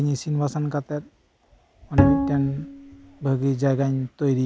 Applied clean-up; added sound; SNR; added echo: none; Bowed string instrument; -1 dB; none.